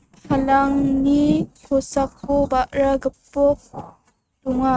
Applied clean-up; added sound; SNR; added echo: neural mask model RNNoise.